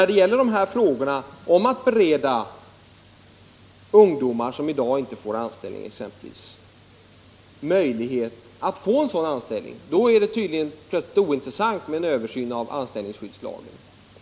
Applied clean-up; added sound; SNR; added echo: none; none; none; none.